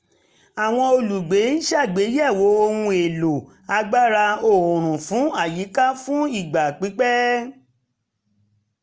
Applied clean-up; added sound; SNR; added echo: none; none; none; none.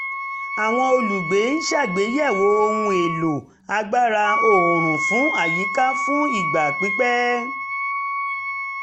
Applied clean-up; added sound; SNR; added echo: none; Wind instrument, woodwind instrument; 3 dB; none.